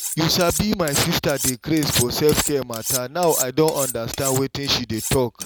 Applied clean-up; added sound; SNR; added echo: none; Cutlery, silverware; 7 dB; none.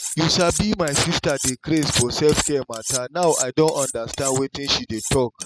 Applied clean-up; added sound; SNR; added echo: classical method spectral subtraction.